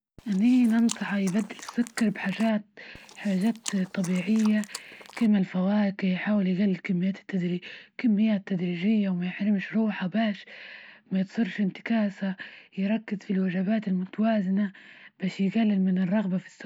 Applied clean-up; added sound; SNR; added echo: none; Chewing, mastication; 17 dB; none.